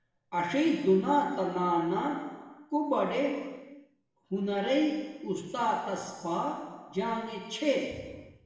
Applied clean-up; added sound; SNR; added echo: none; none; none; reverberation time 1.2 s.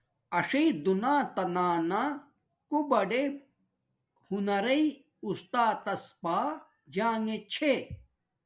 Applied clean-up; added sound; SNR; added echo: none; none; none; none.